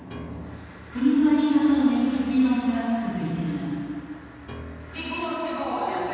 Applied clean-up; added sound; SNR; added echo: none; Piano; 18 dB; reverberation time 2.1 s.